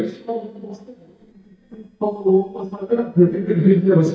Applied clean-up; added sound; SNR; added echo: neural mask model DeepFilterNet 3.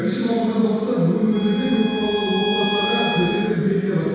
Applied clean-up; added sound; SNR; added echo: none; Bowed string instrument; 6 dB; reverberation time 2.0 s.